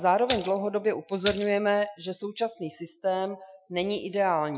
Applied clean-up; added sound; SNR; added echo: classical method Wiener filter.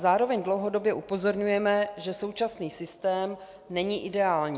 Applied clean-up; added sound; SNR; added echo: none; none; none; none.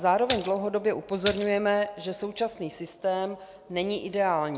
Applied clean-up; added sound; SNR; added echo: none; Splash, splatter; 11 dB; none.